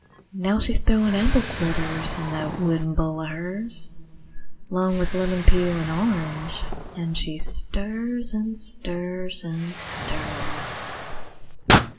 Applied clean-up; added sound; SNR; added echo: none; Explosion; 7 dB; reverberation time 2.2 s.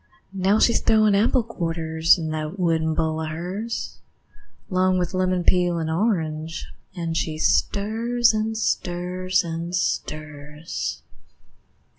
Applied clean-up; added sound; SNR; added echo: none; none; none; none.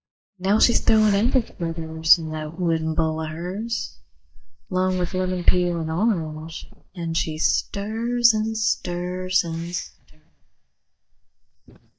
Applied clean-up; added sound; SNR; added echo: neural mask model DeepFilterNet 3.